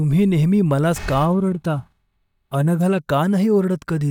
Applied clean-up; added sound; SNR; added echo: neural mask model DeepFilterNet 3.